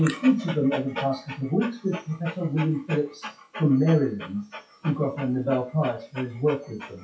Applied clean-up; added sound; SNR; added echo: classical method WPE with log-MMSE.